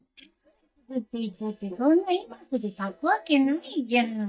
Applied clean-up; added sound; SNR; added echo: neural mask model DeepFilterNet 3.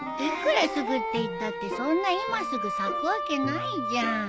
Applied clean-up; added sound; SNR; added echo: none; none; none; none.